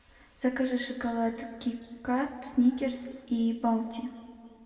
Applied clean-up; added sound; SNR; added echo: none; none; none; reverberation time 1.7 s.